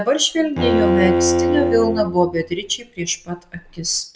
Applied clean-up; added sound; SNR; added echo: none; Bowed string instrument; 0 dB; none.